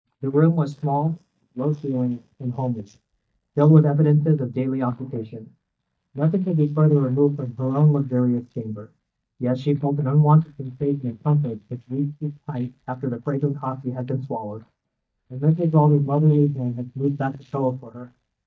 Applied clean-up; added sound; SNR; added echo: neural mask model DeepFilterNet 3.